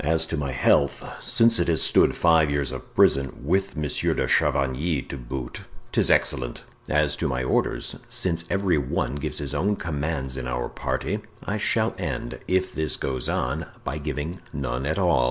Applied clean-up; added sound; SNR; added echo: none; none; none; none.